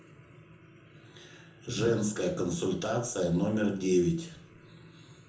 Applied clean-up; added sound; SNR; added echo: none; none; none; reverberation time 0.6 s.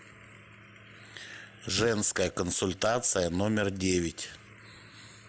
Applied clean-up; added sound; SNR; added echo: none; none; none; none.